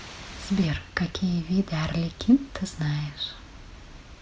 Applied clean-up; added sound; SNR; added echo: none; none; none; none.